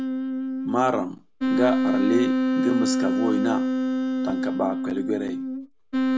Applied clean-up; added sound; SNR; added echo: none; Wind instrument, woodwind instrument; -4 dB; none.